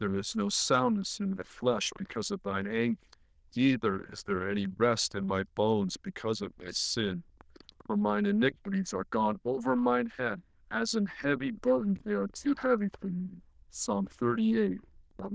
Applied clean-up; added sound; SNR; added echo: neural diffusion model UNIVERSE++.